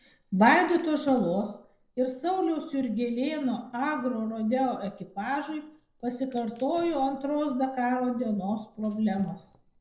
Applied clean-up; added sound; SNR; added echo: neural separator model SepFormer DNS4.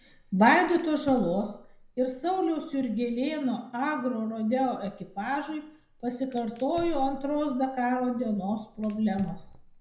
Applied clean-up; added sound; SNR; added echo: none; Fire; 18 dB; reverberation time 0.5 s.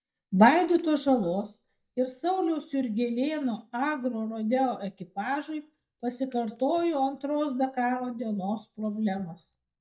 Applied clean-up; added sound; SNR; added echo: neural mask model DeepFilterNet 3.